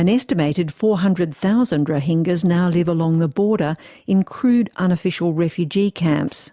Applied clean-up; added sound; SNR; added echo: none; none; none; none.